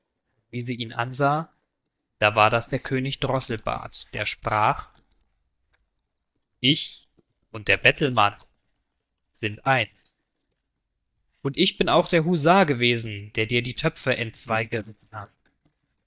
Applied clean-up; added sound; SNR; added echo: neural mask model DeepFilterNet 3.